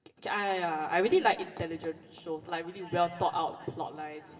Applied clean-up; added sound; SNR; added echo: none; none; none; reverberation time 2.0 s.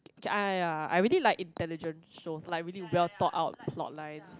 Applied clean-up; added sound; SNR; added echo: none; none; none; none.